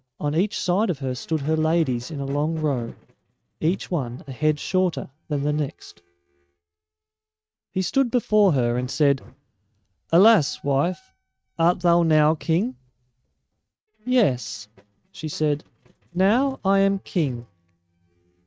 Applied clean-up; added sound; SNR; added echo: neural mask model RNNoise.